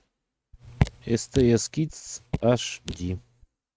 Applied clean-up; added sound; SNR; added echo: neural mask model RNNoise.